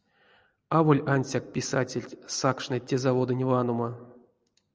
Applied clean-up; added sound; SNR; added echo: none; none; none; none.